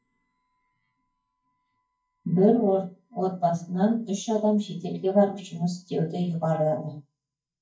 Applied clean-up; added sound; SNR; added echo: neural mask model DeepFilterNet 3.